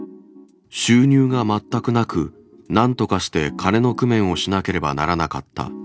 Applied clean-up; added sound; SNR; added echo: none; none; none; none.